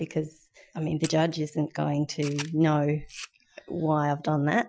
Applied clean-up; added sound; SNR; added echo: classical method Wiener filter.